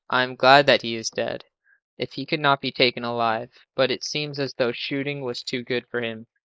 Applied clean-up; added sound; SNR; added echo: neural mask model Resemble Enhance denoiser.